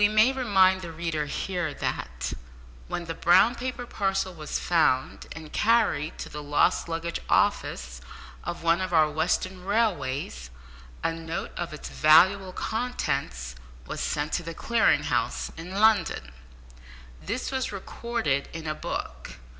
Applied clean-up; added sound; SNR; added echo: none; none; none; none.